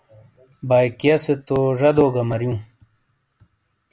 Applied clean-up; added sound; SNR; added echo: none; none; none; none.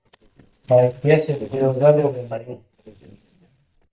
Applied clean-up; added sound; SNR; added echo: neural mask model DeepFilterNet 3.